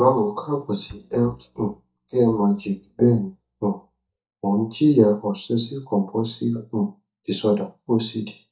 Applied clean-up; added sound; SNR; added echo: neural mask model DeepFilterNet 3.